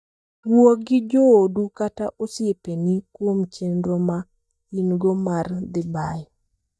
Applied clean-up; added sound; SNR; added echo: neural mask model DeepFilterNet 3.